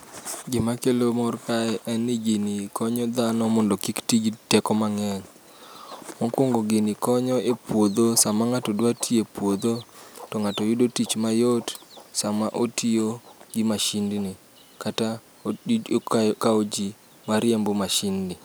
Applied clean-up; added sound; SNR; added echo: none; none; none; none.